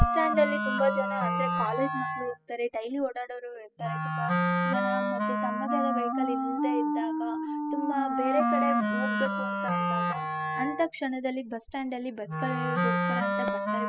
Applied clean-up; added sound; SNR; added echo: classical method spectral subtraction.